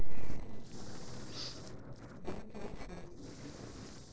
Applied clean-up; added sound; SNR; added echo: neural separator model SepFormer DNS4.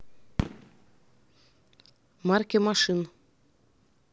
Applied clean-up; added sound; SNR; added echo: none; Fireworks; 11 dB; none.